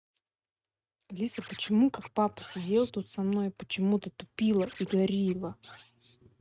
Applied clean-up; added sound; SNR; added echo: neural mask model RNNoise.